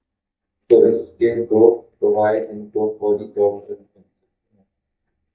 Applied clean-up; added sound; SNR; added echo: neural mask model DeepFilterNet 3.